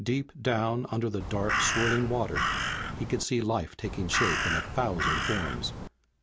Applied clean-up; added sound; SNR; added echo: none; Crow; 0 dB; none.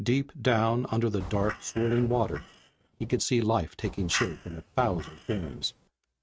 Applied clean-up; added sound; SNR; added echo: neural mask model RNNoise.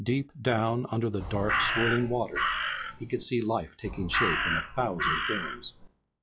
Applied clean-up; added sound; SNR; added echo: classical method log-MMSE.